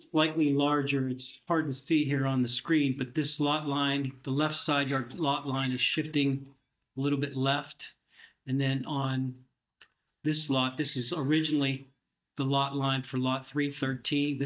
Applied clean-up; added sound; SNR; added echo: neural mask model DeepFilterNet 3.